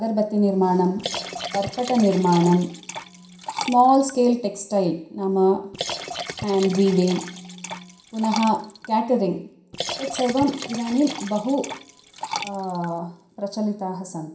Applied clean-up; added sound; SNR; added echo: none; Liquid; 11 dB; reverberation time 0.5 s.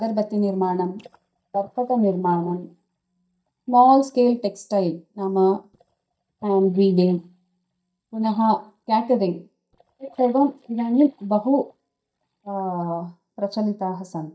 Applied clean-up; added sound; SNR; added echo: neural mask model DeepFilterNet 3.